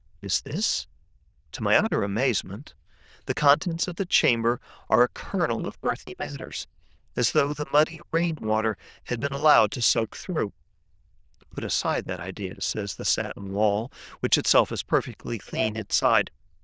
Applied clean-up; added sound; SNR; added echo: neural diffusion model UNIVERSE++.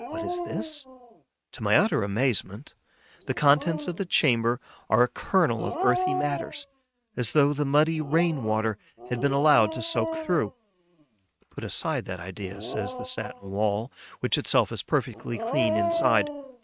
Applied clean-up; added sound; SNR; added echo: neural mask model RNNoise.